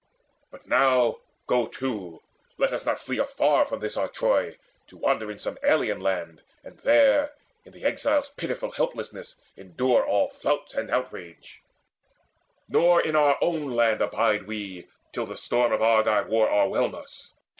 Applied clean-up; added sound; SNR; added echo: none; none; none; none.